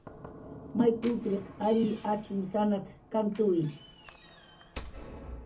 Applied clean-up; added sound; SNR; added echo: none; Knock / Slam; 16 dB; reverberation time 0.3 s.